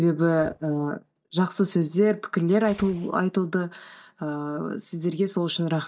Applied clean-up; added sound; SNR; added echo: neural mask model DeepFilterNet 3.